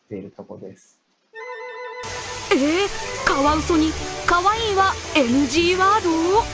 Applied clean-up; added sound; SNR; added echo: none; none; none; none.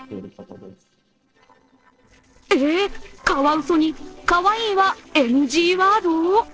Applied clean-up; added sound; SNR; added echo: neural separator model SepFormer DNS4.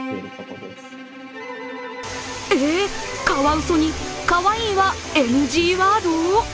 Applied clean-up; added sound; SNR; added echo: none; Bowed string instrument; 16 dB; none.